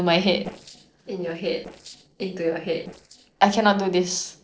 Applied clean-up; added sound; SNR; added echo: neural separator model SepFormer DNS4.